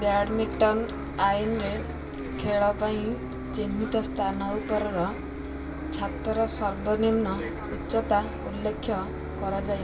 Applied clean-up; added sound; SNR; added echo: none; Bus; 6 dB; reverberation time 0.2 s.